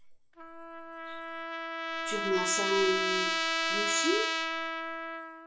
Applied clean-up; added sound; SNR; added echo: none; Trumpet; -2 dB; reverberation time 0.3 s.